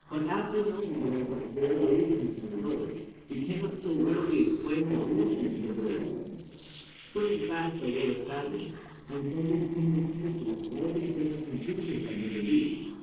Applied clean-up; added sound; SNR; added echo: neural separator model SepFormer DNS4.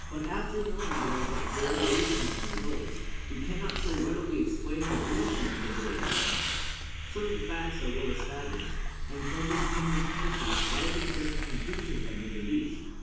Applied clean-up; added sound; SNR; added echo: none; Hiss; -2 dB; reverberation time 1.2 s.